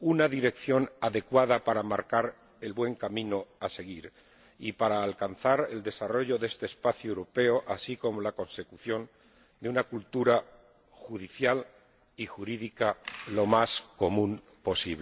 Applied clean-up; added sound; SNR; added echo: none; none; none; none.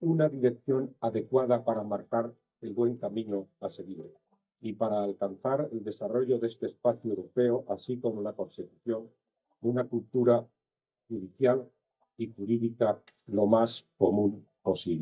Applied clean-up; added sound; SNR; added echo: neural mask model DeepFilterNet 3.